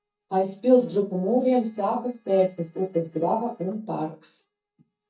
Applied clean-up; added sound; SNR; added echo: neural mask model DeepFilterNet 3.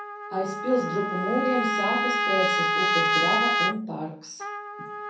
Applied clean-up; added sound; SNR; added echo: none; Trumpet; -3 dB; reverberation time 0.6 s.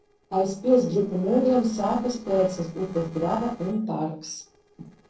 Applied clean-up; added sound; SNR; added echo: neural separator model SepFormer DNS4.